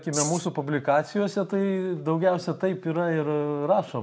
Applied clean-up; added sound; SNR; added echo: neural mask model Resemble Enhance denoiser.